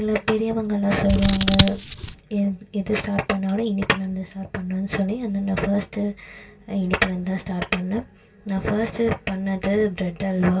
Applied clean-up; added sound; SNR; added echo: none; Scissors; 0 dB; reverberation time 0.1 s.